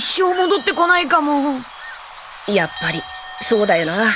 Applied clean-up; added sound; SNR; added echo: none; Bird / Bell; 15 dB; none.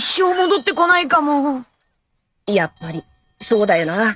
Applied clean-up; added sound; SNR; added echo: neural mask model RNNoise.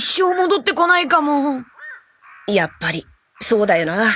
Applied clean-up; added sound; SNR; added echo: none; none; none; none.